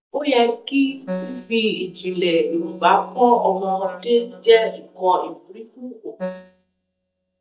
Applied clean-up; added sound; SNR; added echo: neural mask model DeepFilterNet 3.